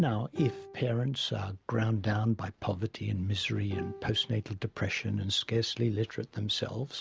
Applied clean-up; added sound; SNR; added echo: none; Bowed string instrument; 17 dB; none.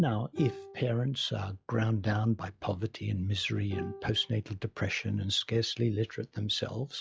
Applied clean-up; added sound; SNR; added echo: classical method log-MMSE.